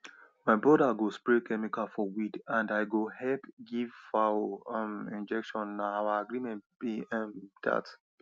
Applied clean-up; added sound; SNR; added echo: none; none; none; none.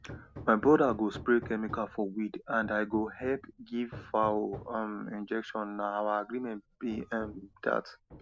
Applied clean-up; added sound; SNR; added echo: none; Hammer; 18 dB; none.